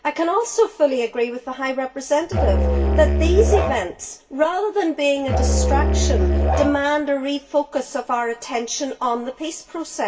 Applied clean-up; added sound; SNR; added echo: none; Musical instrument; -3 dB; reverberation time 0.2 s.